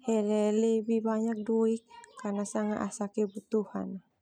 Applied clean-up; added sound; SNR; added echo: none; none; none; none.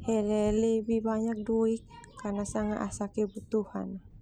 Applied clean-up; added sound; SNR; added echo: none; Thunder; 17 dB; none.